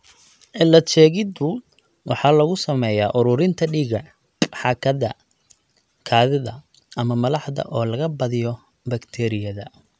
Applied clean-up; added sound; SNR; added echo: none; none; none; none.